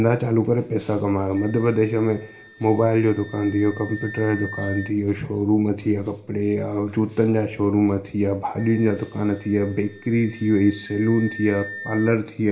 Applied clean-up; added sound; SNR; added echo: none; Wind instrument, woodwind instrument; 19 dB; reverberation time 0.5 s.